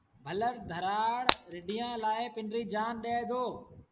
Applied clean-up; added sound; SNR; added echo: none; Shatter; 2 dB; none.